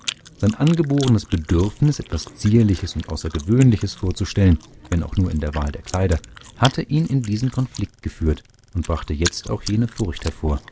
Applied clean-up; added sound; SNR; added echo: none; Chewing, mastication; 17 dB; none.